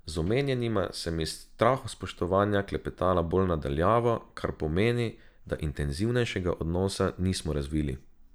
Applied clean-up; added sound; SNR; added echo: none; none; none; none.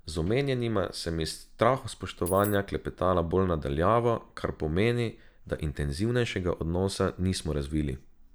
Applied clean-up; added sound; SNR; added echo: none; Coin (dropping); 12 dB; none.